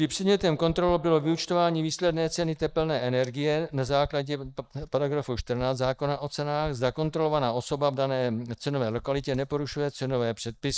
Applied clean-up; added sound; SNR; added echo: neural mask model DeepFilterNet 3.